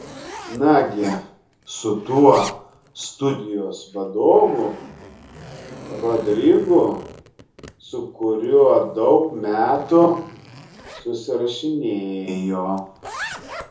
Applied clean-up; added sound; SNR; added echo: none; Zipper (clothing); 18 dB; reverberation time 1.0 s.